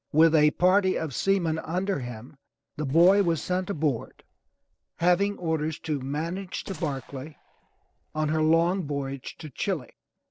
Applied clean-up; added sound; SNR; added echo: neural separator model SepFormer DNS4.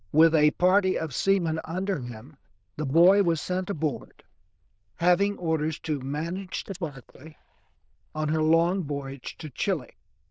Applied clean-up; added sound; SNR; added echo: neural diffusion model UNIVERSE++.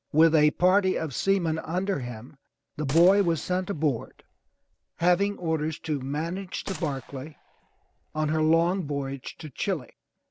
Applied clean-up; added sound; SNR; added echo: none; Gunshot, gunfire; 19 dB; none.